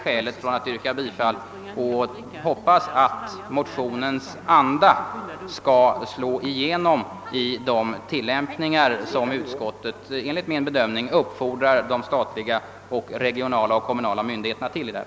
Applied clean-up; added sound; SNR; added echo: none; none; none; none.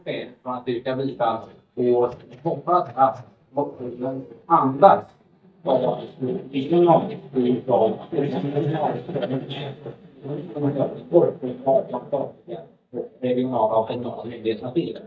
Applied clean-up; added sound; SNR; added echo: neural mask model DeepFilterNet 3.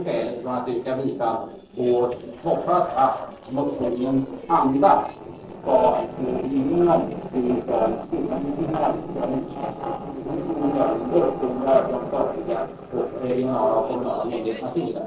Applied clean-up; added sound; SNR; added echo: neural separator model SepFormer DNS4.